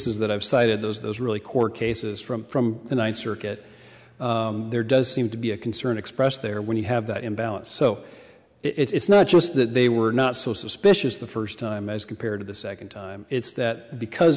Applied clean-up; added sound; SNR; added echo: none; none; none; none.